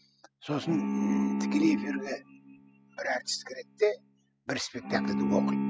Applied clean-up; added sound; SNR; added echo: classical method spectral subtraction.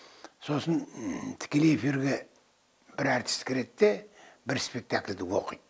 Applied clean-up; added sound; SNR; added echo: none; none; none; none.